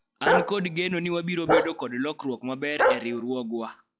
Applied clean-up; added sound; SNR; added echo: classical method log-MMSE.